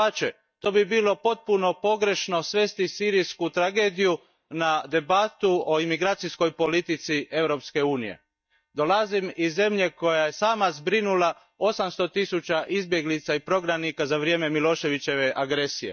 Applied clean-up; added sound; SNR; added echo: neural mask model DeepFilterNet 3.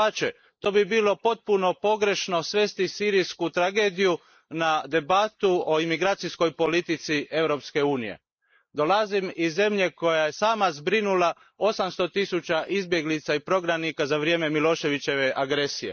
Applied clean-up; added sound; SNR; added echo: neural mask model Resemble Enhance denoiser.